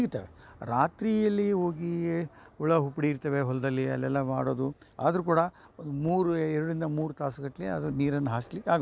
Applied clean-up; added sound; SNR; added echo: none; none; none; none.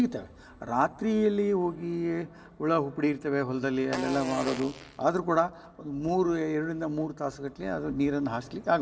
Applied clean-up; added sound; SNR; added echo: none; Fart; 10 dB; reverberation time 0.4 s.